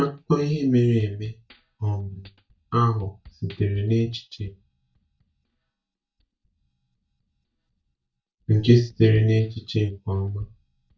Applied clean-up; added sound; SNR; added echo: neural mask model DeepFilterNet 3.